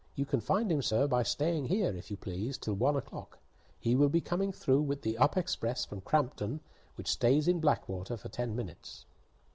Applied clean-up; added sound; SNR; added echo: none; none; none; none.